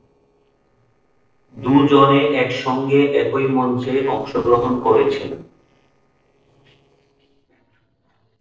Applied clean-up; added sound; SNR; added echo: neural separator model SepFormer DNS4.